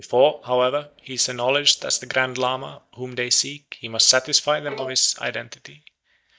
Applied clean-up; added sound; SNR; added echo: neural mask model DeepFilterNet 3.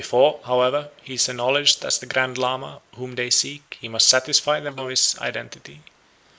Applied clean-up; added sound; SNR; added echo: neural mask model Resemble Enhance denoiser.